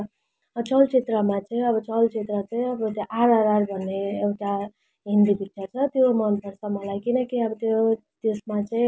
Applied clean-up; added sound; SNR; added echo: none; none; none; none.